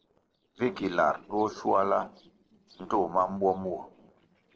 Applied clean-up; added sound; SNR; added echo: neural separator model SepFormer DNS4.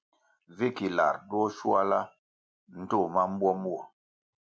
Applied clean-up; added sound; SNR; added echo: none; none; none; none.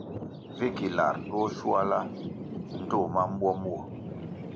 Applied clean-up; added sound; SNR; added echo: none; Thunder; 7 dB; none.